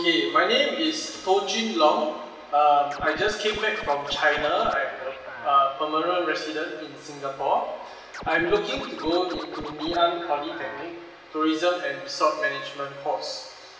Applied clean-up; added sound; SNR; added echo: none; Scratching (performance technique); 14 dB; reverberation time 1.2 s.